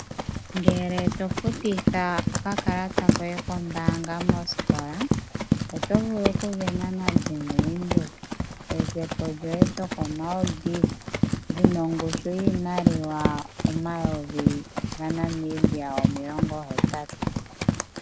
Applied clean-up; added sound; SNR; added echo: none; Run; -4 dB; none.